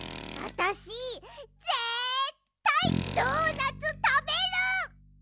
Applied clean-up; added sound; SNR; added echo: none; Tools + Bass guitar; 10 dB; none.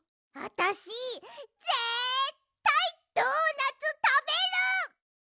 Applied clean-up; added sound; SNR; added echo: none; none; none; none.